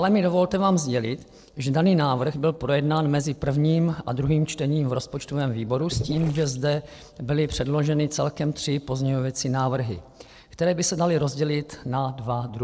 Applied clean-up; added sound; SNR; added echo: neural separator model SepFormer DNS4.